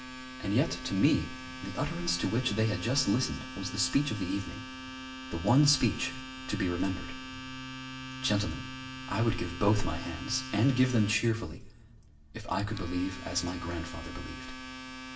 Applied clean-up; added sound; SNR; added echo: none; Domestic sounds, home sounds; 11 dB; reverberation time 0.6 s.